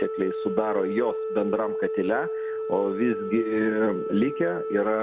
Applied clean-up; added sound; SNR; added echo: none; Organ; 4 dB; none.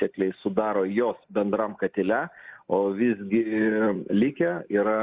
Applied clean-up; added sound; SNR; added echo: neural mask model Resemble Enhance denoiser.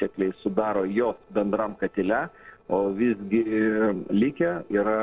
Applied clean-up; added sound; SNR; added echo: neural separator model SepFormer DNS4.